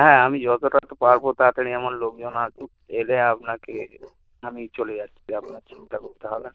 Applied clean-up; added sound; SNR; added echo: neural diffusion model UNIVERSE++.